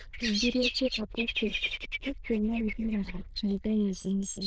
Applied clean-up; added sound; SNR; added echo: neural diffusion model UNIVERSE++.